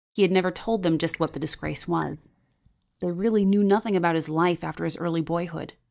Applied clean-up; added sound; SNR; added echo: neural mask model DeepFilterNet 3.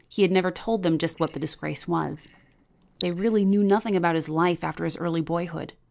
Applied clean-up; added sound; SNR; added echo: neural separator model SepFormer DNS4.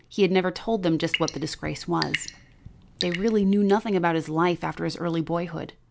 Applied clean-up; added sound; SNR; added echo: none; Drip / Sink (filling or washing) / Water tap, faucet / Water; 11 dB; none.